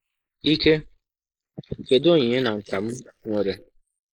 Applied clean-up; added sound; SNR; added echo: neural mask model Resemble Enhance denoiser.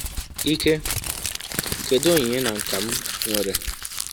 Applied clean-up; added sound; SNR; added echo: none; Crumpling, crinkling; 3 dB; none.